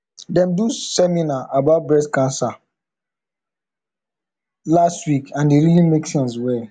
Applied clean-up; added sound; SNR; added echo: none; none; none; none.